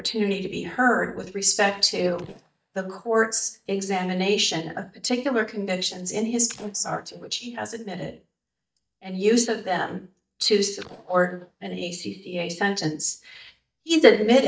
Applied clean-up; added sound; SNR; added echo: neural mask model DeepFilterNet 3.